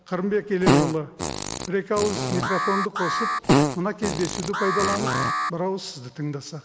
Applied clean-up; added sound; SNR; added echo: none; Alarm + Fart; -2 dB; none.